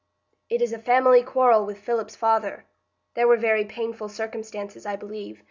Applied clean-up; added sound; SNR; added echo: none; none; none; none.